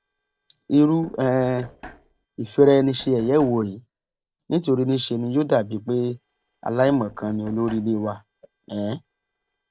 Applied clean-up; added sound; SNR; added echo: neural separator model SepFormer DNS4.